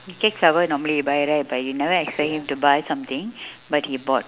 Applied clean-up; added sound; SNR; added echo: none; none; none; none.